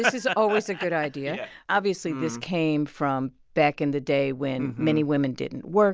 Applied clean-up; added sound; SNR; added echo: none; none; none; none.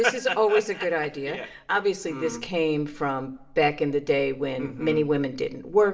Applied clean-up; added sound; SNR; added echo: none; none; none; reverberation time 0.5 s.